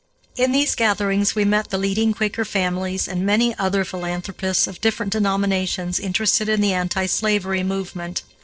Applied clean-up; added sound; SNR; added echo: neural separator model SepFormer DNS4.